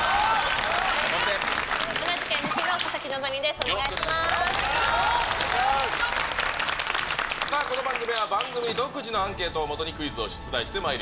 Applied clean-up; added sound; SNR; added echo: none; Boom; 17 dB; none.